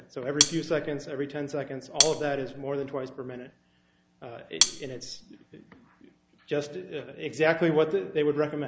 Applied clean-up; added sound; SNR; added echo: none; Cutlery, silverware; -3 dB; none.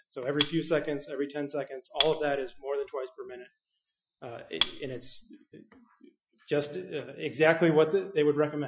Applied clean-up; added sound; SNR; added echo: classical method Wiener filter.